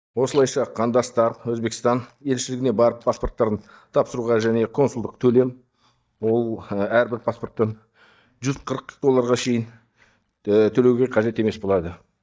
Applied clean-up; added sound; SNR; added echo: neural mask model DeepFilterNet 3.